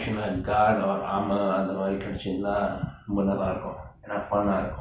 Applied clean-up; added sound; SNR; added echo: none; none; none; none.